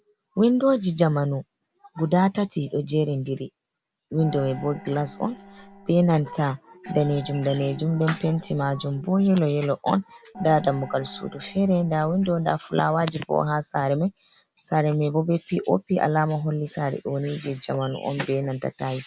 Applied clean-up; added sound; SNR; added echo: none; Gong; 17 dB; none.